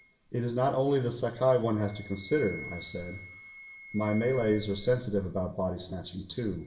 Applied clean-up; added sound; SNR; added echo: none; Wind instrument, woodwind instrument; 19 dB; reverberation time 0.7 s.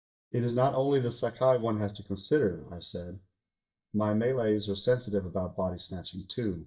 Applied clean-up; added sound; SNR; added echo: neural mask model DeepFilterNet 3.